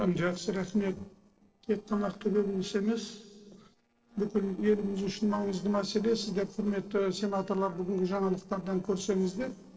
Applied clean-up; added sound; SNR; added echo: neural separator model SepFormer DNS4.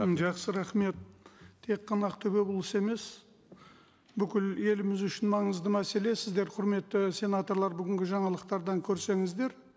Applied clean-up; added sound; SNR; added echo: none; none; none; none.